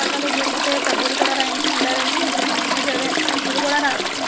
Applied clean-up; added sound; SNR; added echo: none; Trickle, dribble / Toilet flush; -5 dB; none.